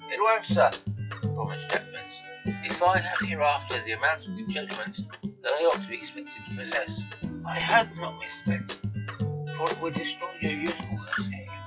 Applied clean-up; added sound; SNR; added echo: classical method log-MMSE.